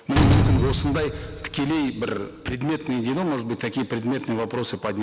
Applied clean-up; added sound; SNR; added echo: none; Slam; 0 dB; none.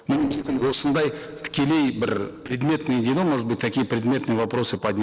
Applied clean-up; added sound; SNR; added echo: neural separator model SepFormer DNS4.